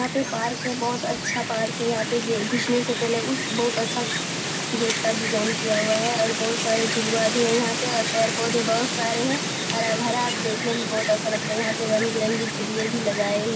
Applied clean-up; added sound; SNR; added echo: none; Wind; 2 dB; reverberation time 0.4 s.